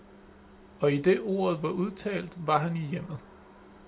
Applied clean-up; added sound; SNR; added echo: none; none; none; none.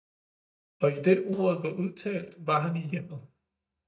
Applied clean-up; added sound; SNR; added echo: neural mask model DeepFilterNet 3.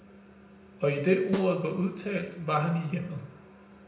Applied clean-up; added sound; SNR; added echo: none; Snare drum; 10 dB; reverberation time 0.8 s.